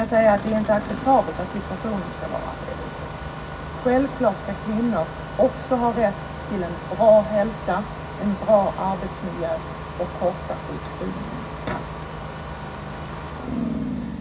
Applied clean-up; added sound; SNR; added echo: none; Engine starting; 9 dB; reverberation time 0.4 s.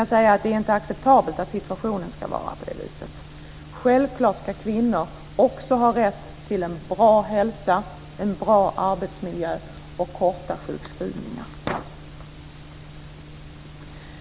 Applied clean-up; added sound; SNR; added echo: none; none; none; none.